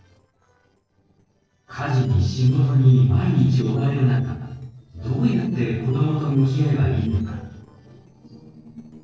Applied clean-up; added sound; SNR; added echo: neural separator model SepFormer DNS4.